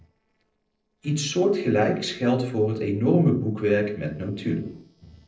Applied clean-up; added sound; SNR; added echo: neural separator model SepFormer DNS4.